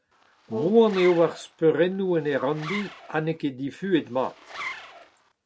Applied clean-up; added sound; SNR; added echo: none; Brass instrument + Zipper (clothing); 14 dB; none.